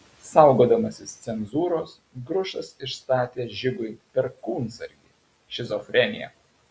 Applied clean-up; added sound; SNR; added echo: none; none; none; none.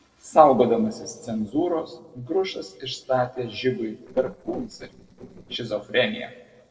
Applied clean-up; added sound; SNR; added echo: neural separator model SepFormer DNS4.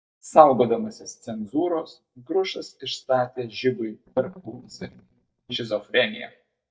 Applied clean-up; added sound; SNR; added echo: neural mask model DeepFilterNet 3.